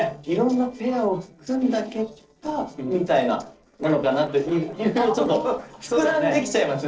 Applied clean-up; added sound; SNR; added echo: neural separator model SepFormer DNS4.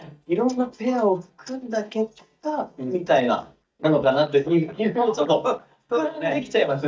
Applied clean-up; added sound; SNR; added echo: neural mask model DeepFilterNet 3.